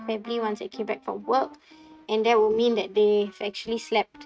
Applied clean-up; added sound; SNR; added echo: neural mask model RNNoise.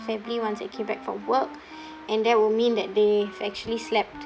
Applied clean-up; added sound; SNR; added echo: none; Wind instrument, woodwind instrument; 18 dB; none.